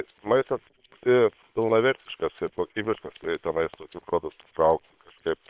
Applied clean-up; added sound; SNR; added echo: neural separator model SepFormer WHAM!.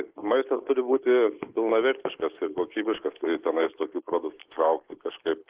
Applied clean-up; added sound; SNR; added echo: neural mask model Resemble Enhance denoiser.